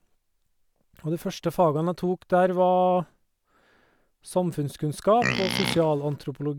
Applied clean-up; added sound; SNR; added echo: none; Livestock, farm animals, working animals; 3 dB; none.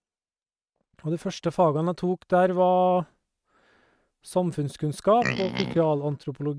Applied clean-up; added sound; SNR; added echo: neural mask model RNNoise.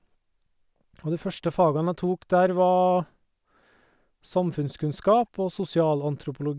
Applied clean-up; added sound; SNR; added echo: none; none; none; none.